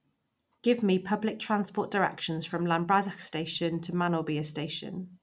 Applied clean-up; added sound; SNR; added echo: none; none; none; none.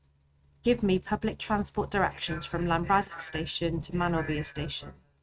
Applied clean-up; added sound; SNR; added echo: neural mask model RNNoise.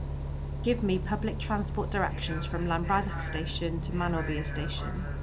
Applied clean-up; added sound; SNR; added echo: none; Bus; 1 dB; none.